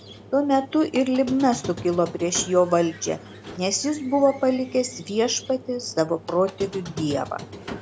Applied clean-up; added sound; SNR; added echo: none; Squeak; 15 dB; none.